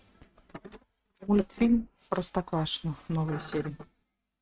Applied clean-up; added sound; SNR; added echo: neural mask model RNNoise.